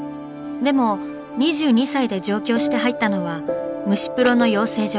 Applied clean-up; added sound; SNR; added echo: none; Fart; 15 dB; none.